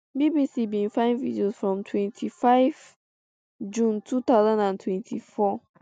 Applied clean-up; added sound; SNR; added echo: none; none; none; none.